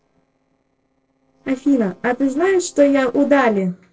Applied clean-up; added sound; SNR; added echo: neural separator model SepFormer DNS4.